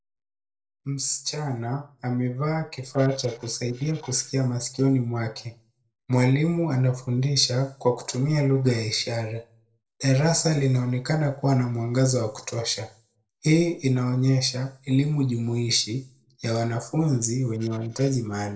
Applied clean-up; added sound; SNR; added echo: neural separator model SepFormer DNS4.